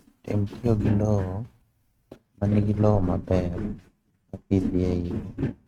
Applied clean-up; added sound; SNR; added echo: neural mask model RNNoise.